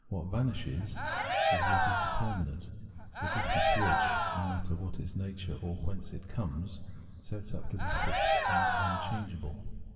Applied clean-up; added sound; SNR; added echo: none; Cheering; -2 dB; reverberation time 2.8 s.